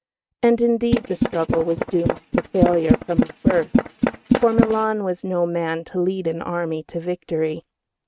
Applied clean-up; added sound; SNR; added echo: neural mask model RNNoise.